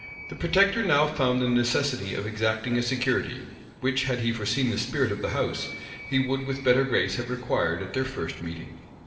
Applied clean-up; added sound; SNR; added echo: none; Animal; 19 dB; reverberation time 2.9 s.